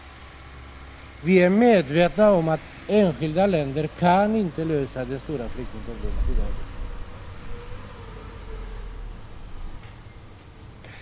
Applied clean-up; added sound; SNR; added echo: none; Car passing by; 9 dB; none.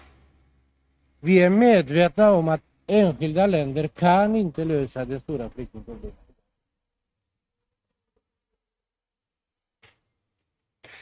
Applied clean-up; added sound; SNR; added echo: neural mask model RNNoise.